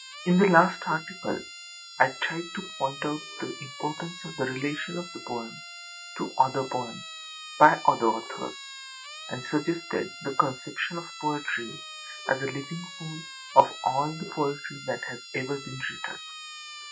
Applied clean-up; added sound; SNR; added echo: classical method Wiener filter.